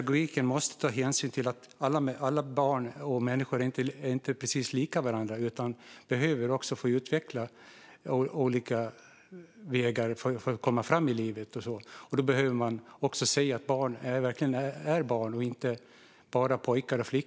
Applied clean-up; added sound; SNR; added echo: none; none; none; none.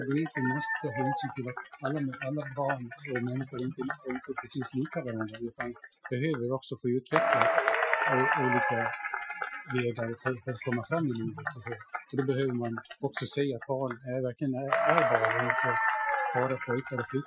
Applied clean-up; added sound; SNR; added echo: classical method Wiener filter.